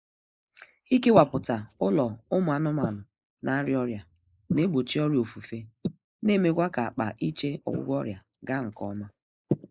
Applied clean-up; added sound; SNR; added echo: neural mask model Resemble Enhance denoiser.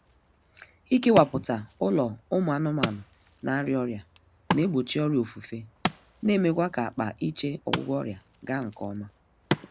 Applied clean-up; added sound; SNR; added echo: none; Wood; 9 dB; none.